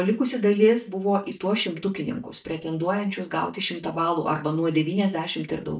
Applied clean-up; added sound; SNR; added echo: neural mask model DeepFilterNet 3.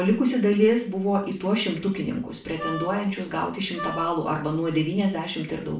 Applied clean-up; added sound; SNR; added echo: none; Wind instrument, woodwind instrument; 11 dB; reverberation time 0.4 s.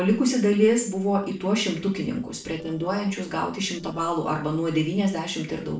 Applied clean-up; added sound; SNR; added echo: neural separator model SepFormer DNS4.